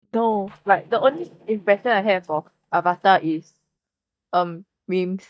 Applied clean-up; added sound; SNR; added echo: neural mask model DeepFilterNet 3.